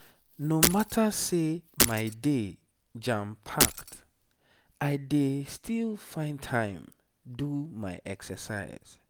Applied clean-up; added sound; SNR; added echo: none; Shatter; -2 dB; none.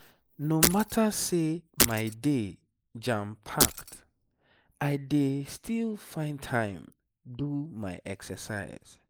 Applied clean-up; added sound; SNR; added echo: neural mask model Resemble Enhance denoiser.